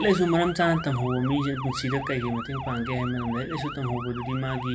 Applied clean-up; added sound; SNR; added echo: none; Motor vehicle (road) / Siren; 10 dB; none.